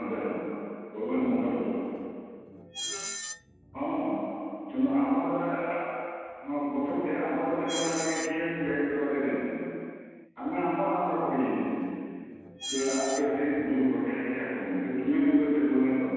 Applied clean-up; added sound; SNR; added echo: none; Screech; 15 dB; reverberation time 2.1 s.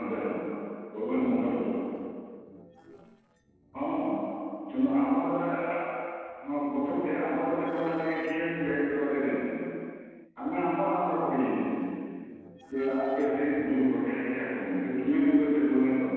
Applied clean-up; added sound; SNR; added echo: neural separator model SepFormer DNS4.